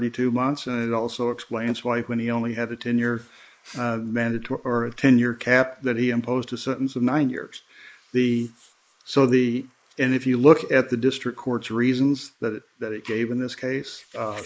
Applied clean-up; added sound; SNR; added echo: neural mask model Resemble Enhance denoiser.